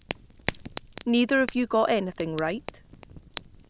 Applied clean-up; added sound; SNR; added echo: none; Fire; 12 dB; none.